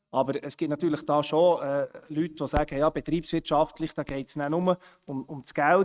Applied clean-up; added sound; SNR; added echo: neural mask model RNNoise.